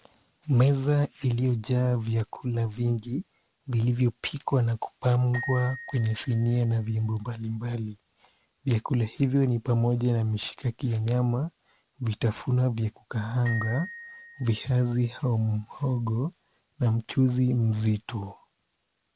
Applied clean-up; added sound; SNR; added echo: none; Glockenspiel; 17 dB; none.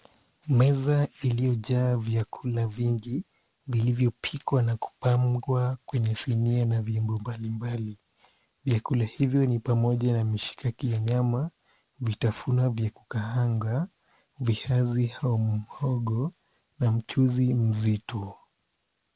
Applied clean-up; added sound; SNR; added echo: none; none; none; none.